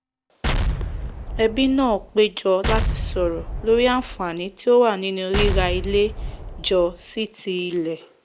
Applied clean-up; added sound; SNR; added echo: none; Explosion; 4 dB; none.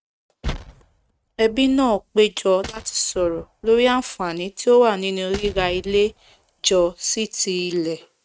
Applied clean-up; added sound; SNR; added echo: neural mask model RNNoise.